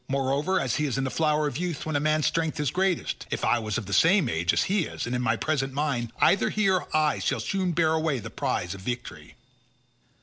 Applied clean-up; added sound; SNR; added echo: none; none; none; none.